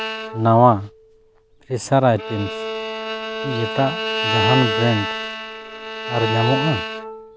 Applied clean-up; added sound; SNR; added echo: none; Bowed string instrument; 4 dB; none.